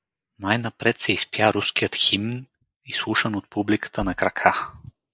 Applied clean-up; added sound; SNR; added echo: neural mask model Resemble Enhance denoiser.